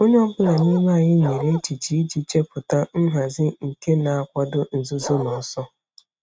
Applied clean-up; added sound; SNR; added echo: neural mask model RNNoise.